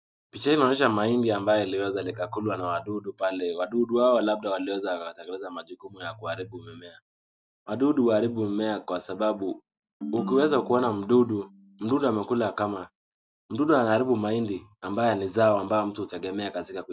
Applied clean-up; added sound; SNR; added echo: none; Ringtone; 13 dB; none.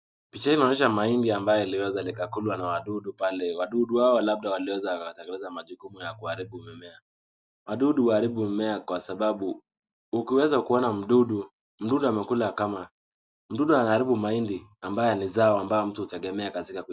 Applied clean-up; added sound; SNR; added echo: none; none; none; none.